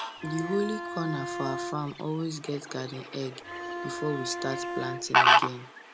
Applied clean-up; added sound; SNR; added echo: none; Bowed string instrument + Fowl; -4 dB; none.